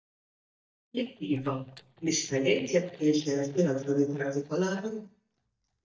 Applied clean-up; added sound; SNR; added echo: neural mask model DeepFilterNet 3.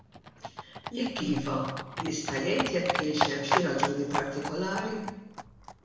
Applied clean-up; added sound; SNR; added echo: none; Livestock, farm animals, working animals; 3 dB; reverberation time 0.9 s.